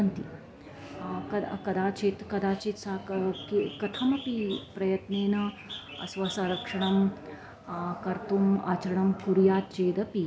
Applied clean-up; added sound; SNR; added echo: none; Bird; 18 dB; none.